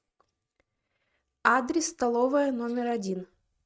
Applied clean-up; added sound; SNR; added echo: neural mask model RNNoise.